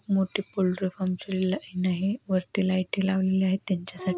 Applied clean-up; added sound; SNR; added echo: none; none; none; none.